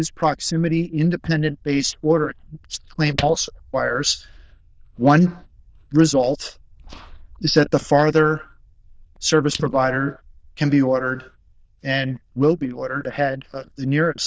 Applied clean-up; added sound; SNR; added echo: neural diffusion model UNIVERSE++.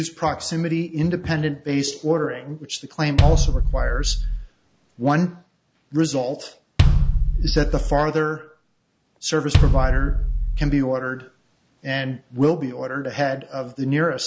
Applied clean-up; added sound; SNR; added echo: none; Bass drum; -5 dB; none.